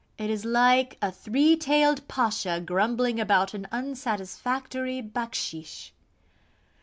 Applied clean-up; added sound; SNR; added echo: none; none; none; none.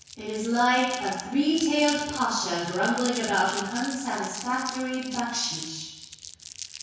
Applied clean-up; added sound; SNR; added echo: none; Crumpling, crinkling; 13 dB; reverberation time 1.1 s.